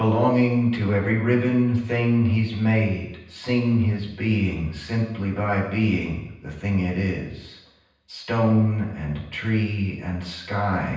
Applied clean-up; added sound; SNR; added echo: none; none; none; reverberation time 0.9 s.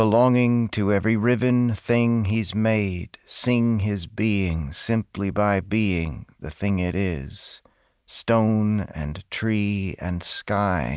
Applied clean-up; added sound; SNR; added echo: none; none; none; none.